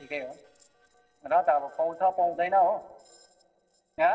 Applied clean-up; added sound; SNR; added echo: neural separator model SepFormer DNS4.